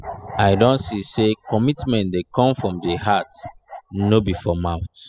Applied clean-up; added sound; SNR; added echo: classical method spectral subtraction.